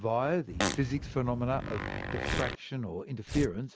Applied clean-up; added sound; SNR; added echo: none; Tearing + Fart; 3 dB; none.